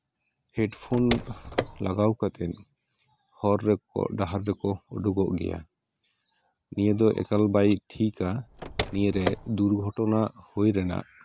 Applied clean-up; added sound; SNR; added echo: none; Car; 6 dB; none.